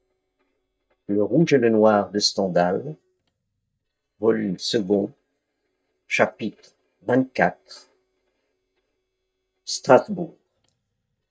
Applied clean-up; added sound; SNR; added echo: neural mask model DeepFilterNet 3.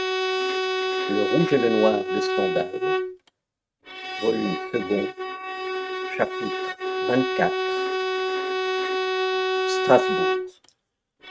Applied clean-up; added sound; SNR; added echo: neural mask model RNNoise.